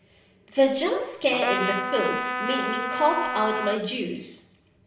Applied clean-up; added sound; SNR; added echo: none; Trumpet; 3 dB; reverberation time 0.7 s.